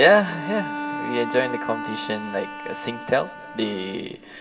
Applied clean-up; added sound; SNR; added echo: none; Bowed string instrument; 9 dB; reverberation time 2.2 s.